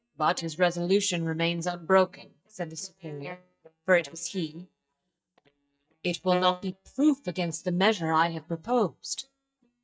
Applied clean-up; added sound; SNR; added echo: neural mask model DeepFilterNet 3.